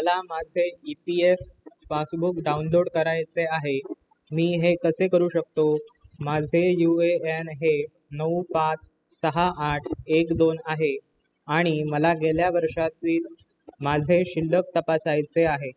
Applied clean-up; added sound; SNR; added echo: classical method spectral subtraction.